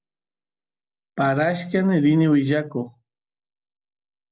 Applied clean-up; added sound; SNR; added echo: none; none; none; none.